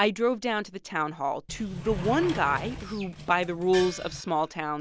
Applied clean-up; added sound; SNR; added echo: none; Gong + Sliding door; 10 dB; none.